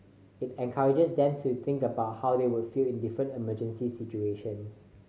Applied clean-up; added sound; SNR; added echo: none; none; none; none.